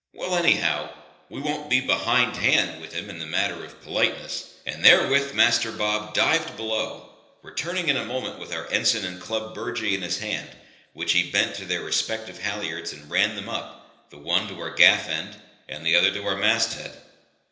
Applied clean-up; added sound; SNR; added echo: none; none; none; reverberation time 0.8 s.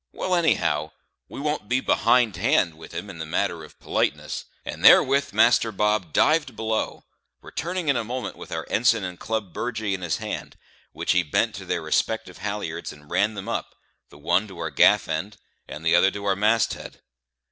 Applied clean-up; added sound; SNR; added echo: none; none; none; none.